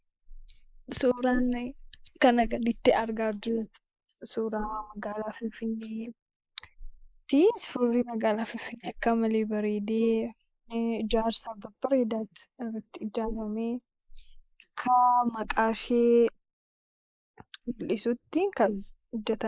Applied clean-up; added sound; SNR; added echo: neural mask model Resemble Enhance denoiser.